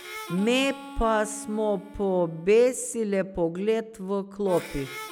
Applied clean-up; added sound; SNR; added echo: none; Harmonica; 16 dB; none.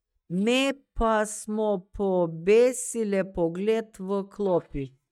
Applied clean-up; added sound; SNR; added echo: neural mask model DeepFilterNet 3.